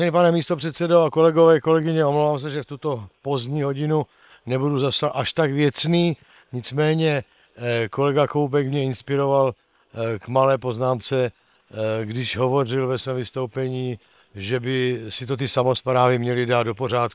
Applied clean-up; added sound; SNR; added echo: neural separator model SepFormer WHAM!.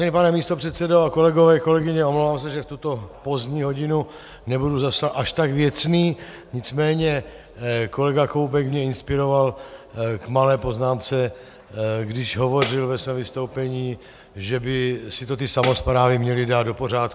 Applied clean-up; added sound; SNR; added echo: none; Tambourine; 13 dB; none.